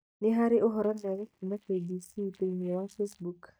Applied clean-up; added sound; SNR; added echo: neural mask model DeepFilterNet 3.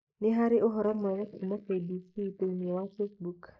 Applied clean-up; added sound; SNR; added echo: neural mask model Resemble Enhance denoiser.